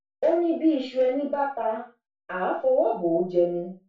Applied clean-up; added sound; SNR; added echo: none; none; none; reverberation time 0.3 s.